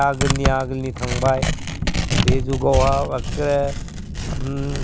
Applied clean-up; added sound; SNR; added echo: none; Tearing; 1 dB; none.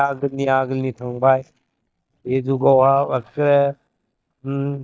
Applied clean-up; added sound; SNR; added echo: neural mask model DeepFilterNet 3.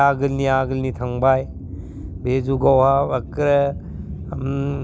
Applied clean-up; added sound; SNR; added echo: none; none; none; none.